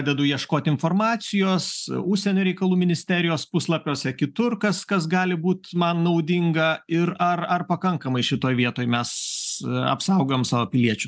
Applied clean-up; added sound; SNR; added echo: none; none; none; none.